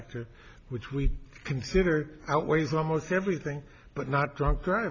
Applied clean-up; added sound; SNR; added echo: none; none; none; none.